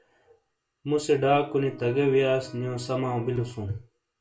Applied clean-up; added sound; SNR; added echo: none; Electric guitar; 18 dB; reverberation time 0.3 s.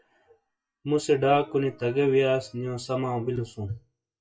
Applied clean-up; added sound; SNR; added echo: classical method WPE with log-MMSE.